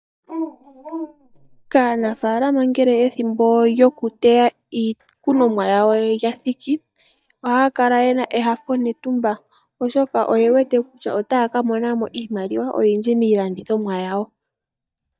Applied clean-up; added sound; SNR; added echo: neural mask model DeepFilterNet 3.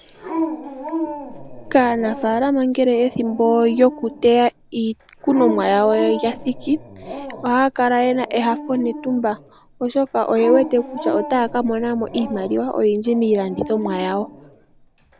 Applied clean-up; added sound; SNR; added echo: none; Dog; 11 dB; none.